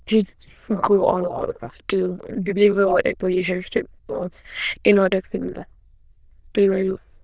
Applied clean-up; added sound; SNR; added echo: neural diffusion model UNIVERSE++.